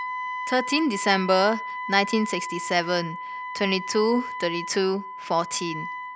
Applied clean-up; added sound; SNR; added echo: none; Wind instrument, woodwind instrument; 8 dB; none.